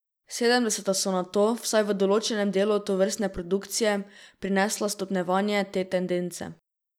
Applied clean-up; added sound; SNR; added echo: none; none; none; none.